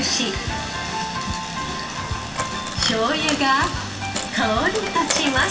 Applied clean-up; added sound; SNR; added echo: none; Coin (dropping); 10 dB; reverberation time 2.5 s.